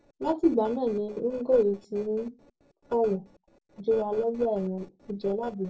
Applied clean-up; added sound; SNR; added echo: neural separator model SepFormer DNS4.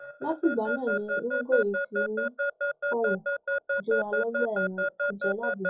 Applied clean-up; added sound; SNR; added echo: classical method WPE with log-MMSE.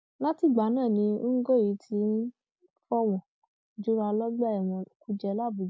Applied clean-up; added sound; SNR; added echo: none; none; none; none.